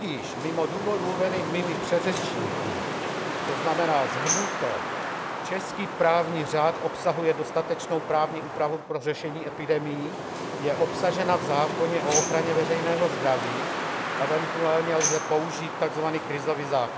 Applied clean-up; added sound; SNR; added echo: none; Tambourine + Wind; 3 dB; none.